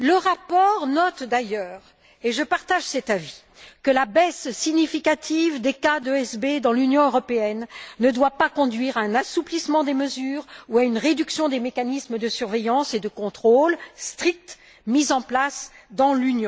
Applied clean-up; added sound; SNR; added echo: none; none; none; none.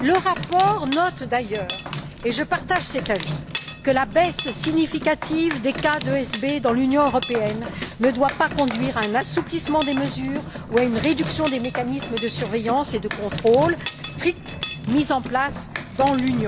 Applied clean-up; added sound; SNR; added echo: none; Mechanisms; 9 dB; none.